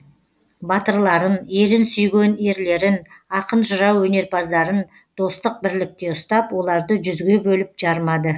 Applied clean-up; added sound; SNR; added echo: none; none; none; none.